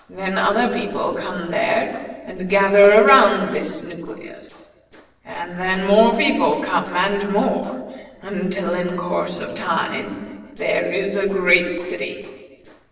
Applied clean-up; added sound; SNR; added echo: neural separator model SepFormer DNS4.